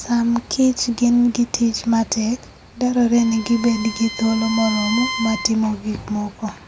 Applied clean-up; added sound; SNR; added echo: none; Bowed string instrument; 11 dB; none.